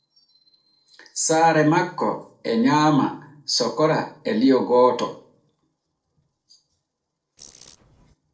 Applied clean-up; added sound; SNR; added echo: neural separator model SepFormer DNS4.